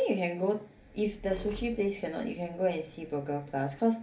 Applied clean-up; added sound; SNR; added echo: none; Squeak; 17 dB; reverberation time 0.3 s.